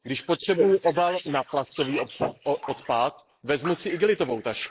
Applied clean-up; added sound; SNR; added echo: neural mask model Resemble Enhance denoiser.